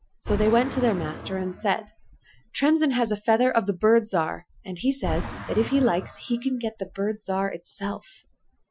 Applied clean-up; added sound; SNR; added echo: classical method Wiener filter.